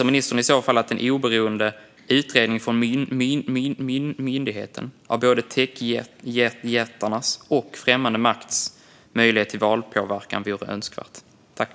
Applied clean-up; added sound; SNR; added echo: none; none; none; none.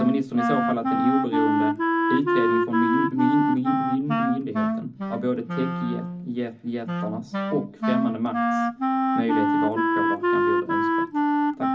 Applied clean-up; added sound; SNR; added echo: none; Wind instrument, woodwind instrument; -4 dB; reverberation time 0.4 s.